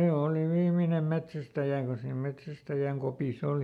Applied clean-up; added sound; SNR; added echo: none; none; none; none.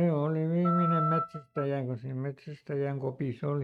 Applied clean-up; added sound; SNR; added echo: neural mask model RNNoise.